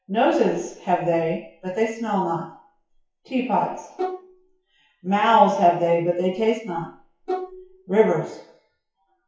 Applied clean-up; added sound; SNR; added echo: classical method WPE with log-MMSE.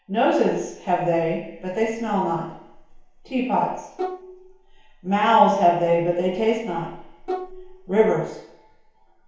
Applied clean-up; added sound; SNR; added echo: none; Bowed string instrument; 11 dB; reverberation time 1.0 s.